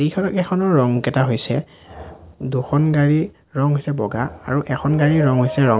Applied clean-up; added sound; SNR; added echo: none; none; none; none.